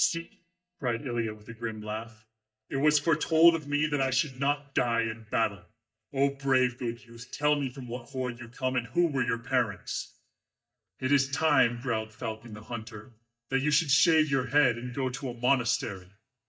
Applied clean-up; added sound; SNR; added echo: neural mask model DeepFilterNet 3.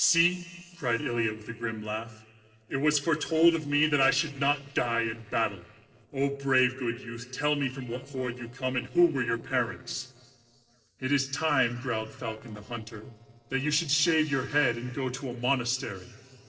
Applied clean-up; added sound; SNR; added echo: neural separator model SepFormer DNS4.